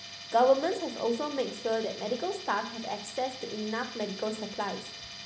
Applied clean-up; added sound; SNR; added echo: none; Tools; 12 dB; none.